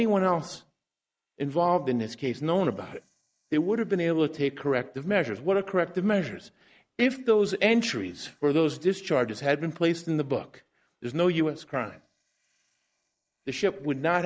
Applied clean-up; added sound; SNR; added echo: neural mask model Resemble Enhance denoiser.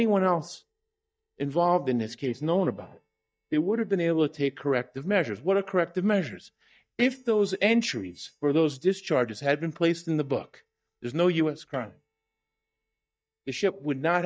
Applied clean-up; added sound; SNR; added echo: neural mask model DeepFilterNet 3.